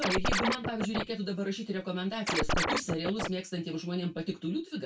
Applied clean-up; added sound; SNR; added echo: none; Scratching (performance technique); -3 dB; reverberation time 0.1 s.